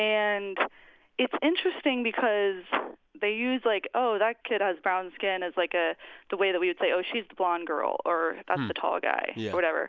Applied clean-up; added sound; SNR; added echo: none; none; none; none.